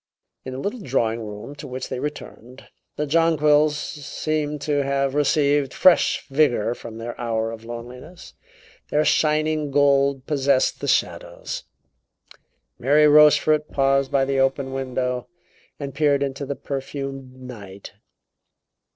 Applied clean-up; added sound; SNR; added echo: neural separator model SepFormer DNS4.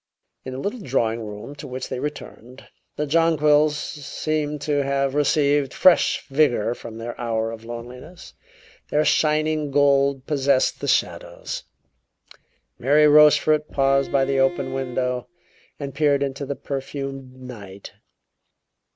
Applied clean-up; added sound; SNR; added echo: none; Bowed string instrument; 13 dB; none.